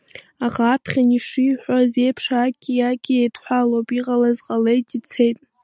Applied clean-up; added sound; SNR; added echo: none; none; none; none.